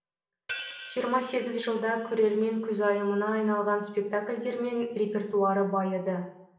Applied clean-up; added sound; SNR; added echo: none; Crash cymbal / Hi-hat; 14 dB; reverberation time 0.7 s.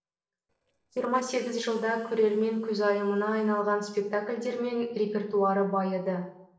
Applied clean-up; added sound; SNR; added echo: neural separator model SepFormer DNS4.